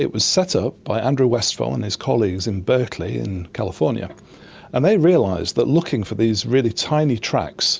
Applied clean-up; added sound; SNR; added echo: none; none; none; none.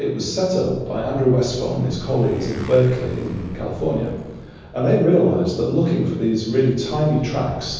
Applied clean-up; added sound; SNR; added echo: none; Motorcycle; 19 dB; reverberation time 1.1 s.